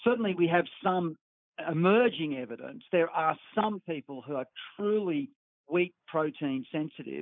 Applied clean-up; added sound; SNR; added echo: neural mask model Resemble Enhance denoiser.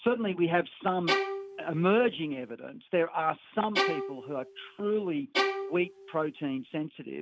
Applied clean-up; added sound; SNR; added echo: none; Bowed string instrument; 4 dB; none.